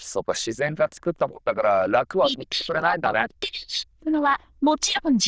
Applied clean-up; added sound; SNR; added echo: neural diffusion model UNIVERSE++.